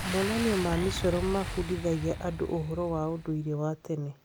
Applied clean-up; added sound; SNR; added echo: none; Boom; 7 dB; none.